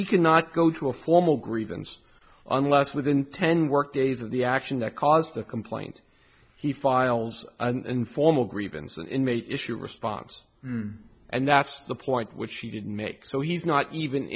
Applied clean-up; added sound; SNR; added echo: none; none; none; none.